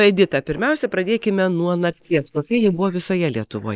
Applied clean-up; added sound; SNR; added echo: neural mask model Resemble Enhance denoiser.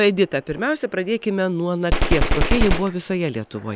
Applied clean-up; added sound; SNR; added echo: none; Gunshot, gunfire; -2 dB; none.